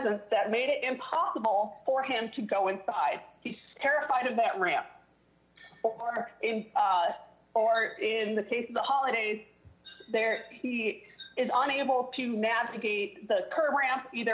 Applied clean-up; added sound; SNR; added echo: none; none; none; none.